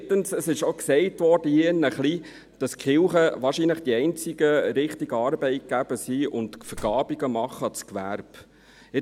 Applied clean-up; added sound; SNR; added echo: none; Slam; 19 dB; none.